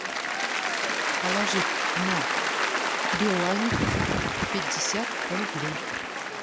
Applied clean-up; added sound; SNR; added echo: none; Applause / Cheering; -4 dB; none.